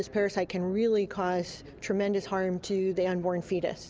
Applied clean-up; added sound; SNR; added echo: none; none; none; none.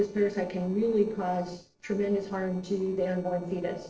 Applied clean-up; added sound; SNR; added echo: neural separator model SepFormer DNS4.